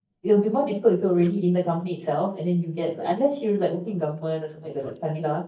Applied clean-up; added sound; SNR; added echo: neural mask model DeepFilterNet 3.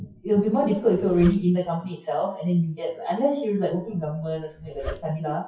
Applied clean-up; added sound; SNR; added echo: classical method WPE with log-MMSE.